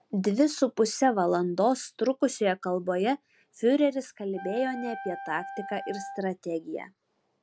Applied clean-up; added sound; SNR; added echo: none; Wind instrument, woodwind instrument; 14 dB; none.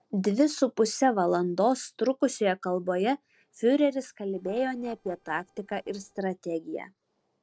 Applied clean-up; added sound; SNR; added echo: neural separator model SepFormer DNS4.